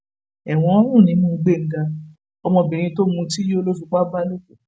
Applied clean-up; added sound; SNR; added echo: none; none; none; none.